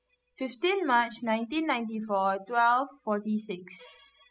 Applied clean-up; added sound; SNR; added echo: classical method spectral subtraction.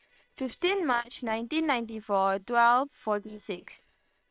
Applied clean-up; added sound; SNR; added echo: neural separator model SepFormer WHAM!.